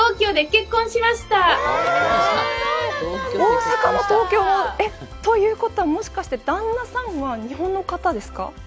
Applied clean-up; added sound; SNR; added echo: none; none; none; none.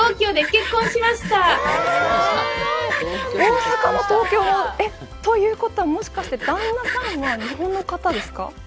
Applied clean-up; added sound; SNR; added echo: none; Sawing; 11 dB; none.